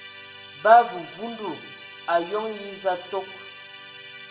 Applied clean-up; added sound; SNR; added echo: none; Musical instrument; 16 dB; reverberation time 0.6 s.